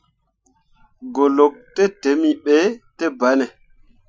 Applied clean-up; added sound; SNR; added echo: classical method Wiener filter.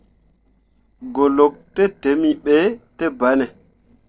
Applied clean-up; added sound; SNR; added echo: neural separator model SepFormer DNS4.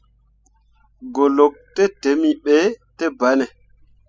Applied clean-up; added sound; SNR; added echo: classical method spectral subtraction.